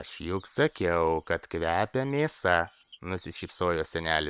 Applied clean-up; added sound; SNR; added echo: neural separator model SepFormer WHAM!.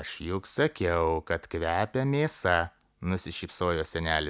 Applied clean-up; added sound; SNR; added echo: none; none; none; none.